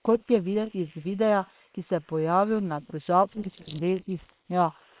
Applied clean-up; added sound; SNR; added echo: neural separator model SepFormer WHAM!.